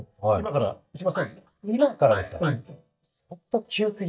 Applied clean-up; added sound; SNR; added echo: neural mask model DeepFilterNet 3.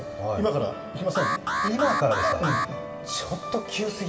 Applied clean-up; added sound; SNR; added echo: none; Alarm; 0 dB; reverberation time 2.3 s.